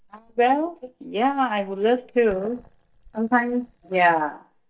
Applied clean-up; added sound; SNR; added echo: neural mask model DeepFilterNet 3.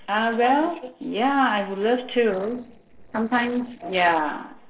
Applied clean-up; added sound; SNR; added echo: neural separator model SepFormer DNS4.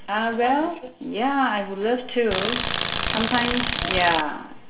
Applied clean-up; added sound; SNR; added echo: none; Tools; 1 dB; reverberation time 0.5 s.